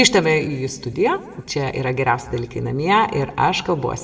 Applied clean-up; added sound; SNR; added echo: none; none; none; reverberation time 1.3 s.